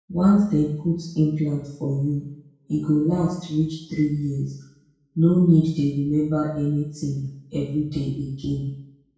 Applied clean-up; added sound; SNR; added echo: none; none; none; reverberation time 0.6 s.